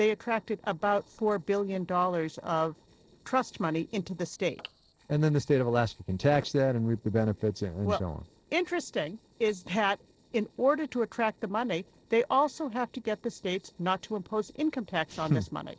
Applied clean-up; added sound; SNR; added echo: neural separator model SepFormer DNS4.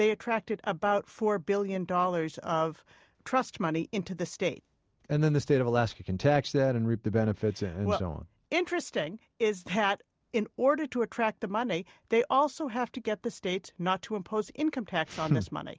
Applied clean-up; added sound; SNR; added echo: none; none; none; none.